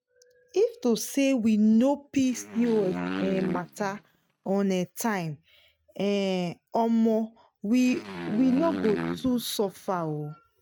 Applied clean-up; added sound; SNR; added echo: neural mask model RNNoise.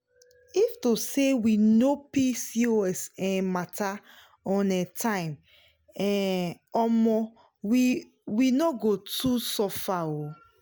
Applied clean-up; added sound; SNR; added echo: none; none; none; none.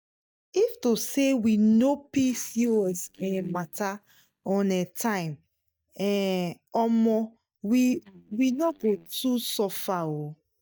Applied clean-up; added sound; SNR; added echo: neural mask model DeepFilterNet 3.